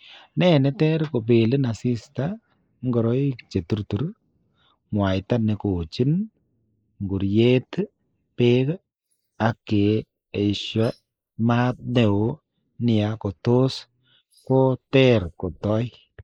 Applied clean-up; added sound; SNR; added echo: neural mask model Resemble Enhance denoiser.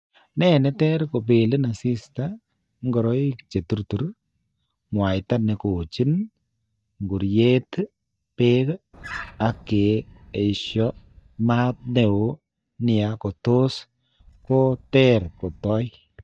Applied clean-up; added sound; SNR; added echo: neural mask model DeepFilterNet 3.